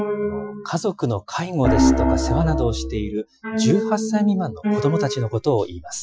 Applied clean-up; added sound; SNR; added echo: classical method Wiener filter.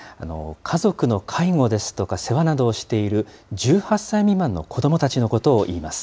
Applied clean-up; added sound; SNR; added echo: none; none; none; none.